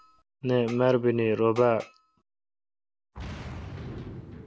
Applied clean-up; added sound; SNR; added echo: none; Boom; 15 dB; none.